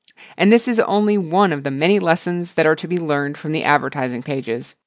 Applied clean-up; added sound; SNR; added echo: none; none; none; none.